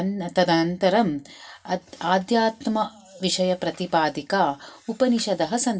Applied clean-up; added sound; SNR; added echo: none; none; none; reverberation time 0.1 s.